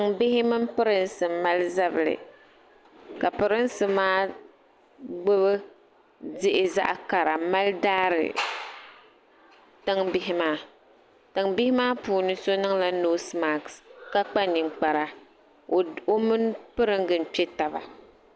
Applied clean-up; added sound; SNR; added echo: none; none; none; none.